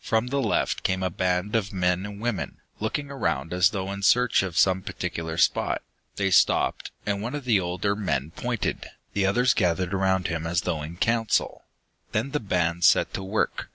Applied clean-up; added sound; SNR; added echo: none; none; none; none.